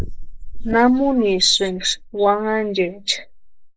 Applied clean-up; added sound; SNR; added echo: neural mask model Resemble Enhance denoiser.